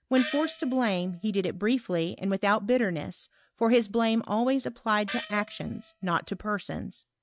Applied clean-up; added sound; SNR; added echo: neural mask model RNNoise.